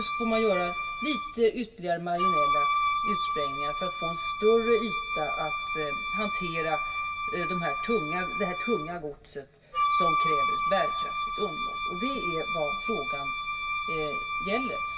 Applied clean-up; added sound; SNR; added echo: none; Wind instrument, woodwind instrument; -1 dB; reverberation time 0.1 s.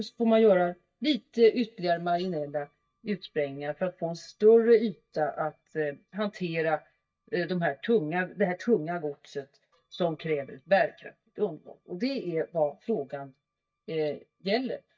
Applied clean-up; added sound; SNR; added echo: neural mask model DeepFilterNet 3.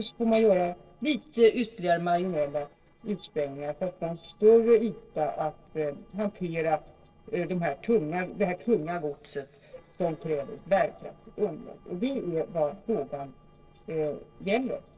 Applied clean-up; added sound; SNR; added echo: neural separator model SepFormer DNS4.